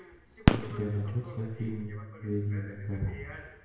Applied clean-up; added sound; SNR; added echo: none; Fireworks; -1 dB; reverberation time 1.0 s.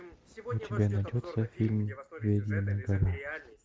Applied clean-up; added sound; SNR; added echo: none; none; none; none.